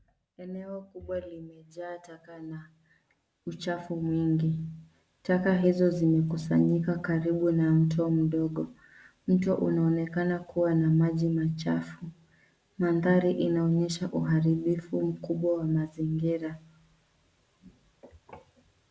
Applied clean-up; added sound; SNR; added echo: none; none; none; none.